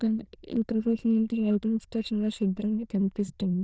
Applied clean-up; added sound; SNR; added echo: neural diffusion model UNIVERSE++.